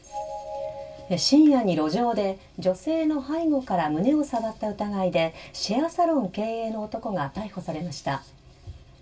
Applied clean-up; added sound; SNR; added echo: none; none; none; reverberation time 0.1 s.